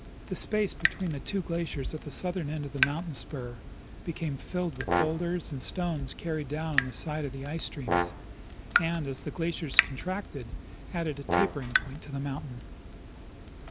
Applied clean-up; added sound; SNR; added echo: none; Brass instrument + Drip / Water tap, faucet; 1 dB; none.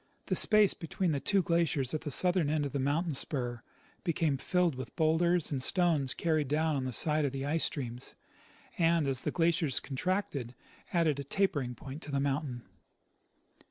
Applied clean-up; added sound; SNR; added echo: none; none; none; none.